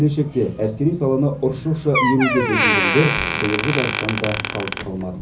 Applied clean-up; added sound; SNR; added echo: none; Door; 3 dB; reverberation time 0.5 s.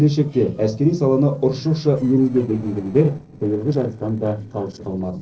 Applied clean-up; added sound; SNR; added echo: neural separator model SepFormer DNS4.